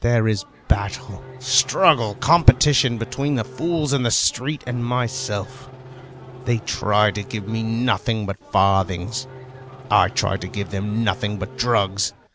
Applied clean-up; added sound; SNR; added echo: none; Race car, auto racing / Engine starting; 18 dB; none.